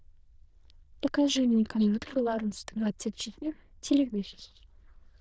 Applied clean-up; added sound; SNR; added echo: neural diffusion model UNIVERSE++.